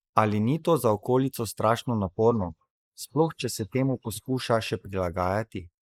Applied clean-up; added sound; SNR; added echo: neural mask model Resemble Enhance denoiser.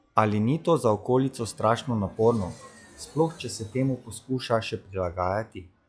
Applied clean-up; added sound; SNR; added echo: classical method log-MMSE.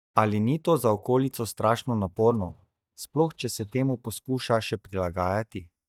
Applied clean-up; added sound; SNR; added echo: neural mask model DeepFilterNet 3.